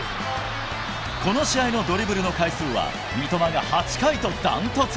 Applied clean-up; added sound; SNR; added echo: none; none; none; none.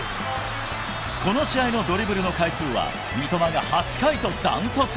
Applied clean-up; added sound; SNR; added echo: none; Bowed string instrument; 19 dB; none.